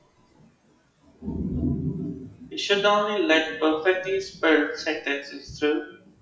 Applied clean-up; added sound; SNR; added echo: classical method WPE with log-MMSE.